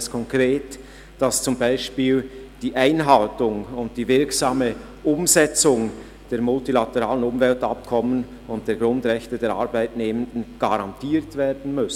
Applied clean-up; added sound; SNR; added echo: none; none; none; none.